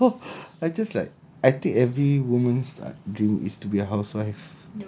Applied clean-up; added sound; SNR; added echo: none; none; none; none.